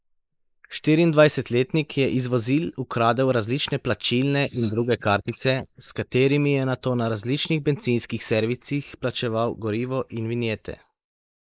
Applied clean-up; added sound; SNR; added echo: neural mask model Resemble Enhance denoiser.